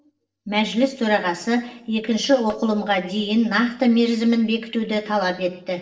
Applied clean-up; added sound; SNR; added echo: neural separator model SepFormer DNS4.